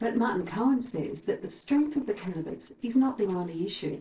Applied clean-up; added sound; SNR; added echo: neural separator model SepFormer DNS4.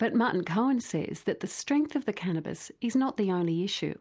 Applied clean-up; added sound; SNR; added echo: none; none; none; none.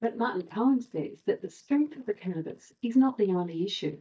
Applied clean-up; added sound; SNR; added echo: neural mask model DeepFilterNet 3.